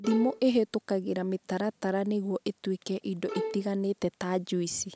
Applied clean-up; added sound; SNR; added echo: none; Bowed string instrument; 8 dB; none.